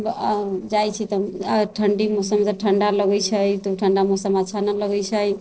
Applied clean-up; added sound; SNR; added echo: neural separator model SepFormer DNS4.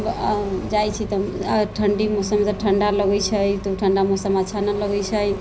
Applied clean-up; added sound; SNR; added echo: none; Engine; 12 dB; reverberation time 0.5 s.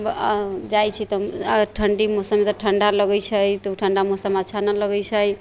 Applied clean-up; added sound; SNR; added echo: none; none; none; none.